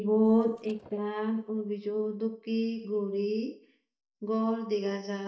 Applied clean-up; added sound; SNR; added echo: neural mask model DeepFilterNet 3.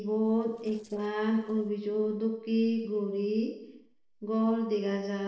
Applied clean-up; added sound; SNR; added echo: neural separator model SepFormer DNS4.